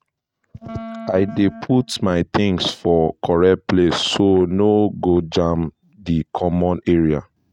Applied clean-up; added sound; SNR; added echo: neural mask model RNNoise.